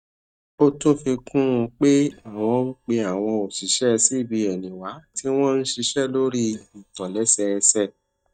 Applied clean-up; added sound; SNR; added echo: neural mask model DeepFilterNet 3.